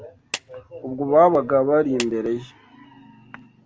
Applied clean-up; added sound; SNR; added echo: none; Clapping; 16 dB; none.